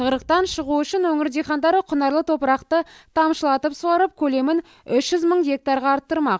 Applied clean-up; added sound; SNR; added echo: none; none; none; none.